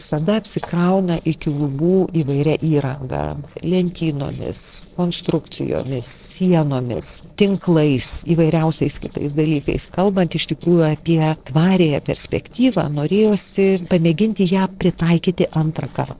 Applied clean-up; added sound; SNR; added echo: neural separator model SepFormer DNS4.